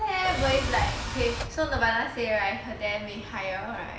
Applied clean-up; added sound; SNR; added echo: none; Tools; 10 dB; none.